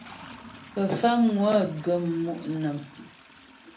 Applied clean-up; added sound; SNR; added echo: none; Toilet flush; 20 dB; reverberation time 0.3 s.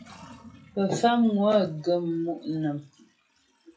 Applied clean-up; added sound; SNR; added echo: classical method WPE with log-MMSE.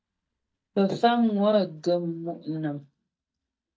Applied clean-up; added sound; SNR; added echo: neural mask model DeepFilterNet 3.